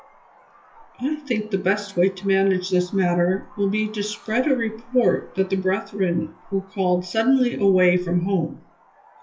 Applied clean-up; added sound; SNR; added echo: classical method WPE with log-MMSE.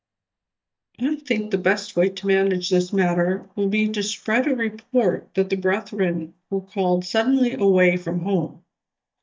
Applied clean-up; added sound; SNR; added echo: neural mask model DeepFilterNet 3.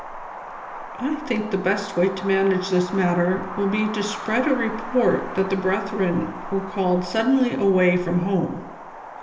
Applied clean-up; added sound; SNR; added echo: none; Wind; 12 dB; reverberation time 0.8 s.